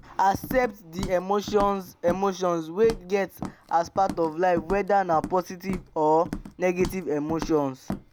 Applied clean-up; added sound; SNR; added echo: none; Walk, footsteps; 12 dB; none.